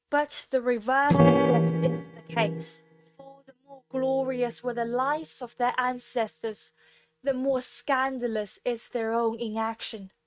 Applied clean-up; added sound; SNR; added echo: neural mask model RNNoise.